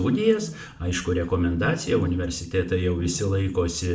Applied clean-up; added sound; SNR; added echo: none; Wild animals; 14 dB; reverberation time 0.4 s.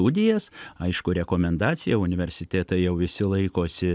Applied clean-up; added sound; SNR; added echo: none; none; none; none.